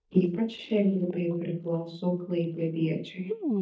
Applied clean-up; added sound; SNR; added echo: neural mask model DeepFilterNet 3.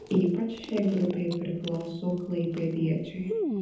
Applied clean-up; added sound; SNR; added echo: none; Chewing, mastication; 9 dB; reverberation time 1.0 s.